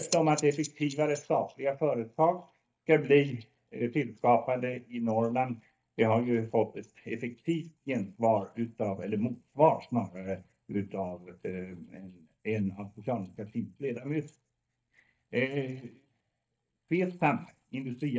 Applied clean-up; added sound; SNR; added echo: neural mask model DeepFilterNet 3.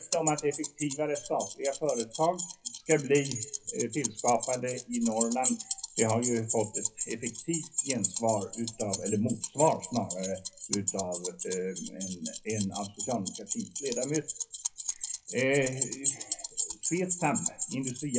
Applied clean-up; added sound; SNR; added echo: classical method WPE with log-MMSE.